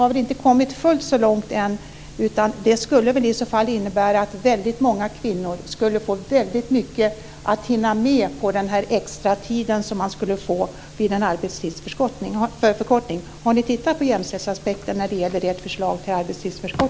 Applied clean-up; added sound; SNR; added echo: none; none; none; none.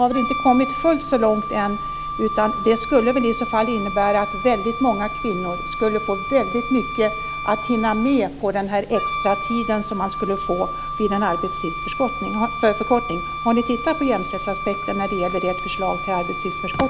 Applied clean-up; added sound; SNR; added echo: none; Wind instrument, woodwind instrument; 6 dB; none.